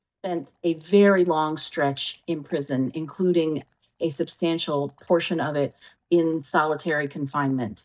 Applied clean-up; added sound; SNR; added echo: neural mask model DeepFilterNet 3.